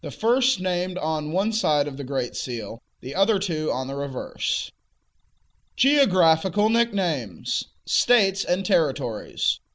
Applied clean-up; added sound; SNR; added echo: none; none; none; none.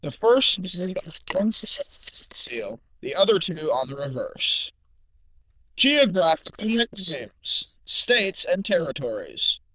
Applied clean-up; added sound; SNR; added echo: neural diffusion model UNIVERSE++.